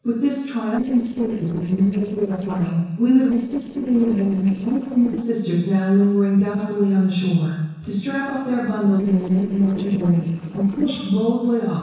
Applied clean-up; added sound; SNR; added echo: neural separator model SepFormer DNS4.